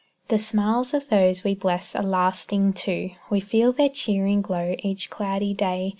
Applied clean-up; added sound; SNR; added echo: none; none; none; none.